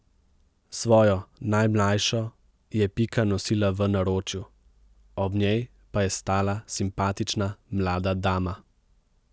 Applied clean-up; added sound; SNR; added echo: none; none; none; none.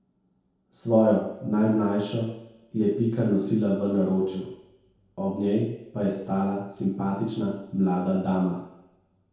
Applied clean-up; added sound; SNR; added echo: none; none; none; reverberation time 0.8 s.